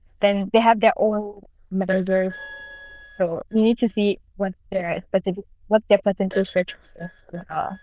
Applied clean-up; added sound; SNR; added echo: neural diffusion model UNIVERSE++.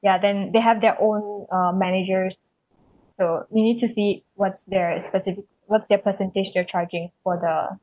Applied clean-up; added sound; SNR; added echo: none; none; none; none.